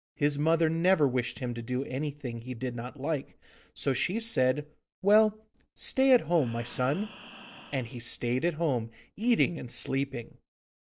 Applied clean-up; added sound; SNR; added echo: neural separator model SepFormer DNS4.